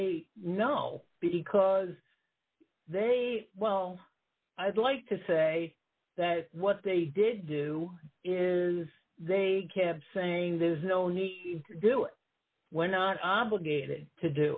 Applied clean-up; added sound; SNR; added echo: none; none; none; none.